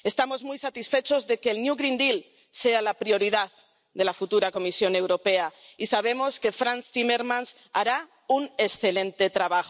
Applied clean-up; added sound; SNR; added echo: none; none; none; none.